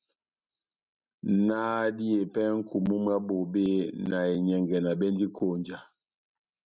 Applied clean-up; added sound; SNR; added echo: none; none; none; none.